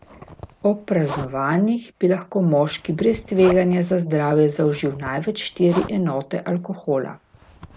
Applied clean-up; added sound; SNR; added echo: none; Zipper (clothing); 17 dB; none.